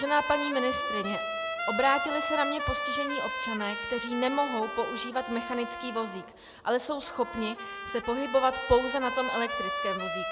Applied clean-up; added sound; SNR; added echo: none; Trumpet; 4 dB; none.